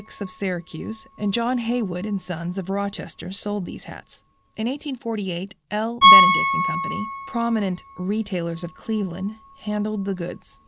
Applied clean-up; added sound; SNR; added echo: none; Piano; -2 dB; none.